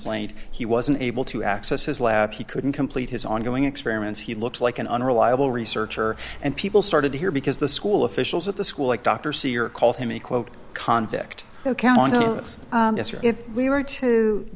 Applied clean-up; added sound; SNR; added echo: none; Motor vehicle (road); 15 dB; none.